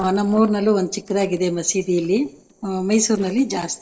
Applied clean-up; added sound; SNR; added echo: neural separator model SepFormer DNS4.